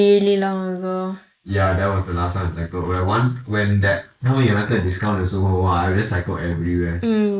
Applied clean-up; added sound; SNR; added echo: neural mask model Resemble Enhance denoiser.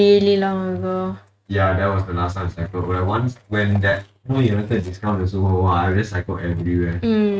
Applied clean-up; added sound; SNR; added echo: neural mask model RNNoise.